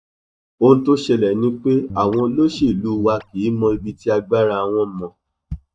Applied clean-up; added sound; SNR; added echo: neural mask model DeepFilterNet 3.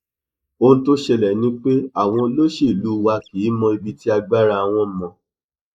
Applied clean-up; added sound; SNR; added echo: neural mask model Resemble Enhance denoiser.